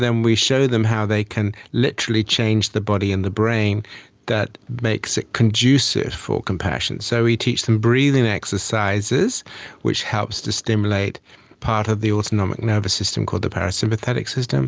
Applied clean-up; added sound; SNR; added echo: none; none; none; none.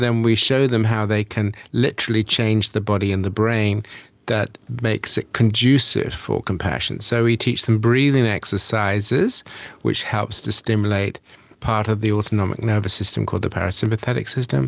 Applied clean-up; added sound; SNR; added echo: none; Chime; 14 dB; none.